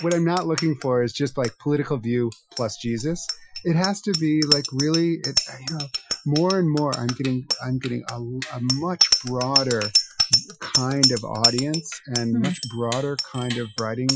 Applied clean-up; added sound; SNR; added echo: classical method Wiener filter.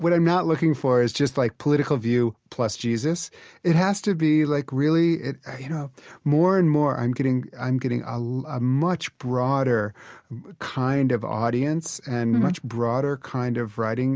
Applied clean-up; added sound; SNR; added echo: none; none; none; none.